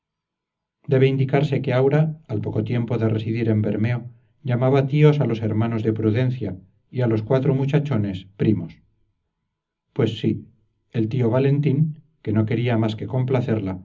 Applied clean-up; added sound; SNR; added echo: none; none; none; reverberation time 0.4 s.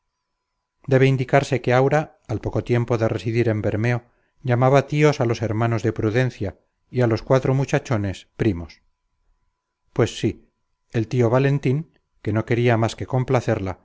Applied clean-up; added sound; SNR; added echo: none; none; none; none.